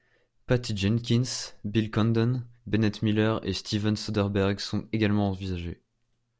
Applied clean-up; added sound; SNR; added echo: none; none; none; none.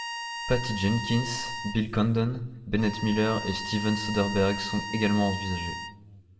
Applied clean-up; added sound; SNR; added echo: none; Bowed string instrument; 9 dB; reverberation time 1.2 s.